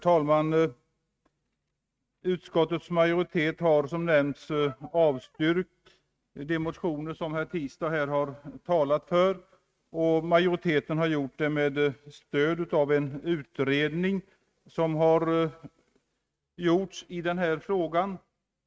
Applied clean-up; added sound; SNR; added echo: neural mask model RNNoise.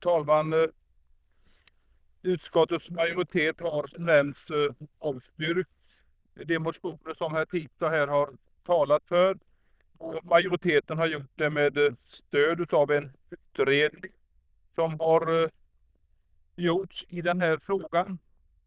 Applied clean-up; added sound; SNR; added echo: neural diffusion model UNIVERSE++.